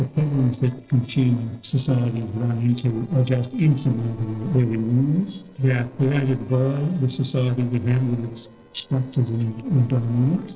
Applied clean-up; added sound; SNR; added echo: neural separator model SepFormer DNS4.